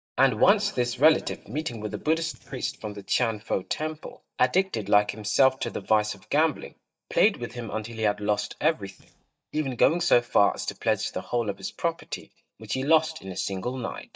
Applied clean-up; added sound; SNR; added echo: neural mask model DeepFilterNet 3.